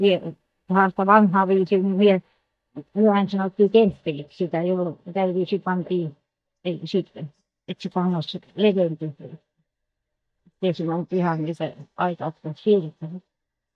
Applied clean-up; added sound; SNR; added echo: neural mask model DeepFilterNet 3.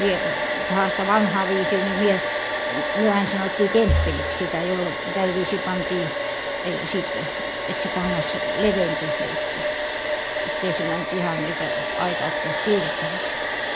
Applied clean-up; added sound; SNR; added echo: none; Domestic sounds, home sounds; 0 dB; none.